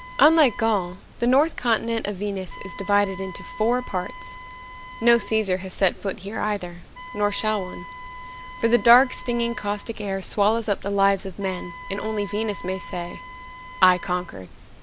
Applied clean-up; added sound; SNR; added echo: none; Wind instrument, woodwind instrument; 17 dB; none.